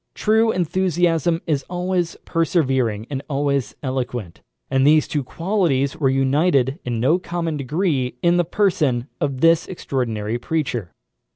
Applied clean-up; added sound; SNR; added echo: none; none; none; none.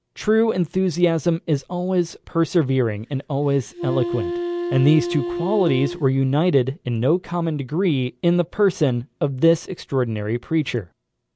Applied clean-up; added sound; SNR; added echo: none; Wind instrument, woodwind instrument; 6 dB; none.